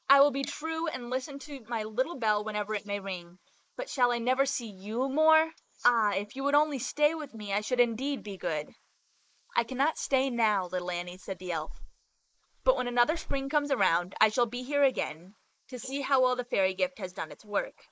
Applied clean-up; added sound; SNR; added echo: neural mask model Resemble Enhance denoiser.